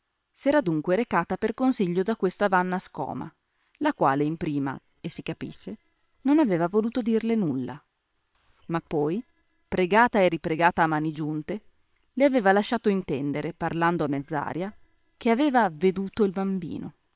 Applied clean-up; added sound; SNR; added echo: neural separator model SepFormer WHAM!.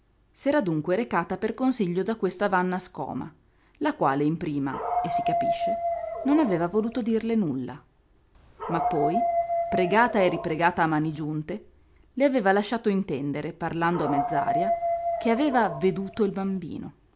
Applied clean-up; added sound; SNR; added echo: none; Dog; 3 dB; none.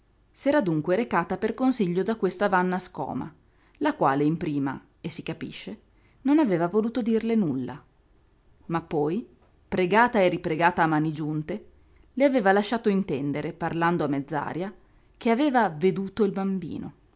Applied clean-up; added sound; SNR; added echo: none; none; none; none.